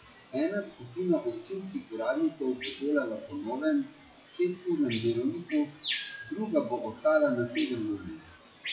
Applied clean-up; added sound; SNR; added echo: classical method WPE with log-MMSE.